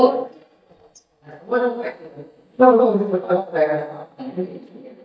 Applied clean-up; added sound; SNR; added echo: neural mask model DeepFilterNet 3.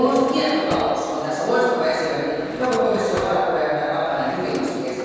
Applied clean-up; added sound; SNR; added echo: none; Drawer open or close; 16 dB; reverberation time 2.1 s.